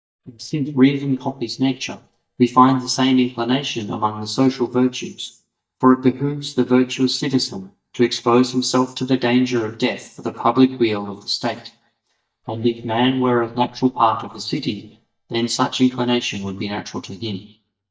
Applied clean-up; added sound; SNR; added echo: neural mask model DeepFilterNet 3.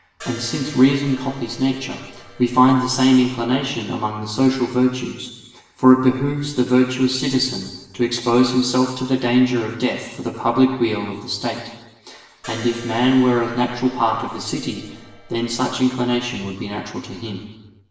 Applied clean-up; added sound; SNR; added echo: none; Crash cymbal; 19 dB; reverberation time 1.1 s.